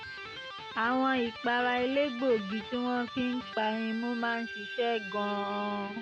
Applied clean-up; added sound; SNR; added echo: none; Electric guitar; 10 dB; none.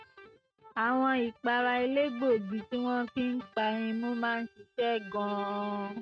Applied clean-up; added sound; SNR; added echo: neural mask model RNNoise.